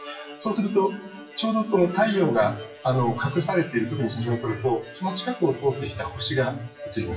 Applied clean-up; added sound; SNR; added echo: classical method WPE with log-MMSE.